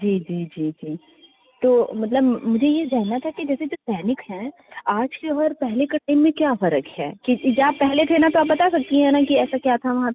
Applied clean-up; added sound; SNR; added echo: none; none; none; none.